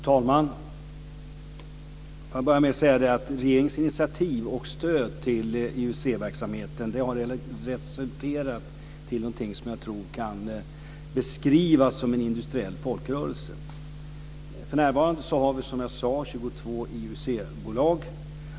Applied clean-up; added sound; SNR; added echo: none; none; none; none.